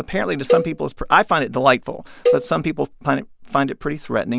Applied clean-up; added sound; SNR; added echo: none; Cowbell; 4 dB; none.